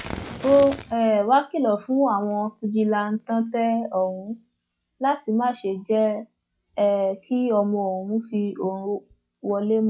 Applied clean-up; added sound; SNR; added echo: classical method log-MMSE.